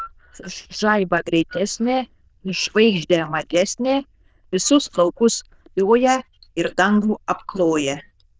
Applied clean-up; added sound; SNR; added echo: neural diffusion model UNIVERSE++.